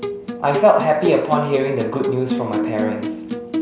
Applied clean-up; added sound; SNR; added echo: none; Acoustic guitar; 5 dB; none.